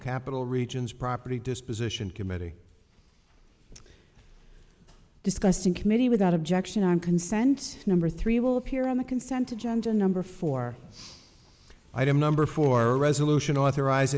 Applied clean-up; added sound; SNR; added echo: none; none; none; none.